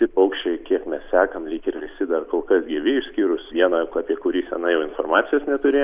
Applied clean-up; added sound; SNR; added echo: none; none; none; none.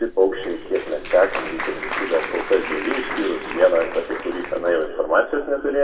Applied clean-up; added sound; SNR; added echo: none; Applause; 10 dB; reverberation time 1.0 s.